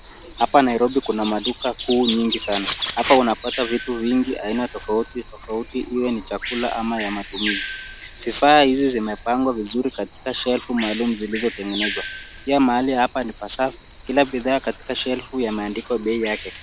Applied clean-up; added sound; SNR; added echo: none; Bird vocalization, bird call, bird song; 13 dB; none.